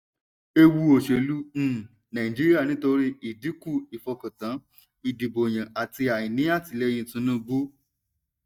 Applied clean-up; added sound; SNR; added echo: neural mask model DeepFilterNet 3.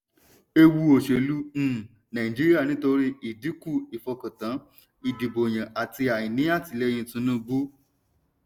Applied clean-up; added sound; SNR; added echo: none; none; none; none.